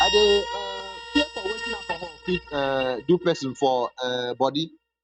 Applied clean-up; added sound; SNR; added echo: neural mask model RNNoise.